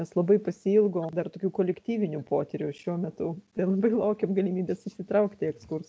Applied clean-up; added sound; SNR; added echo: none; none; none; none.